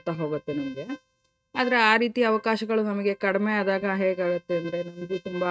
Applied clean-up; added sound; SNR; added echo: neural mask model RNNoise.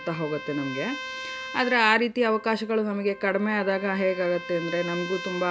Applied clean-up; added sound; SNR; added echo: none; Trumpet; 12 dB; none.